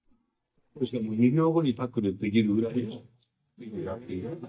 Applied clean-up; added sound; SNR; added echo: neural mask model DeepFilterNet 3.